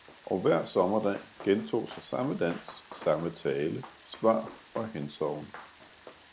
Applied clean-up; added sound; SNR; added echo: none; Run + Rain; 18 dB; none.